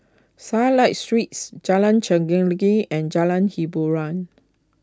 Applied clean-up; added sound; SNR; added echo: none; none; none; none.